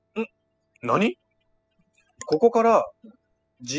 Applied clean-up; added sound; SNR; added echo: classical method spectral subtraction.